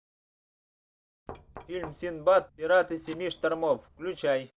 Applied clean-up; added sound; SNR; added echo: none; Knock; 20 dB; none.